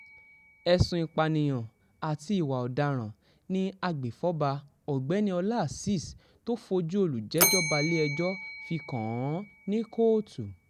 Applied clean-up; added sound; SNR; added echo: none; Bell; 8 dB; none.